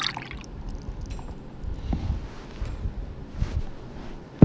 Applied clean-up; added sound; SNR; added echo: none; Hammer + Liquid; 15 dB; none.